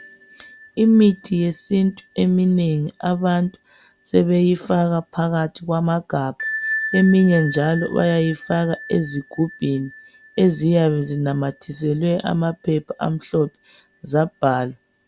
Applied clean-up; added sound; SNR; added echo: none; Bell; 16 dB; none.